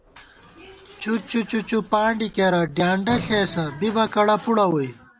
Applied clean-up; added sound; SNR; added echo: none; Sliding door; 18 dB; none.